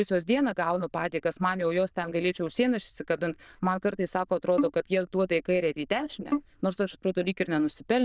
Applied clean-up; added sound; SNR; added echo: neural diffusion model UNIVERSE++.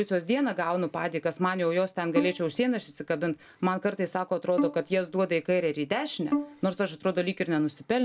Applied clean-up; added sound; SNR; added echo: none; Bowed string instrument; 7 dB; none.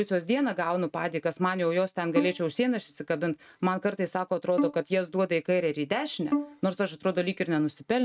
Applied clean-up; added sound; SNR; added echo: neural mask model RNNoise.